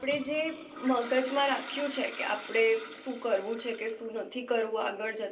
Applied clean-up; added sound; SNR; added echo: none; Toilet flush; 14 dB; reverberation time 0.3 s.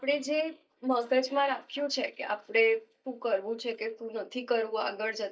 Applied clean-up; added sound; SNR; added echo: neural mask model DeepFilterNet 3.